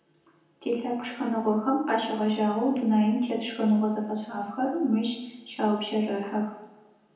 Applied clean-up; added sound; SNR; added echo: none; none; none; reverberation time 0.9 s.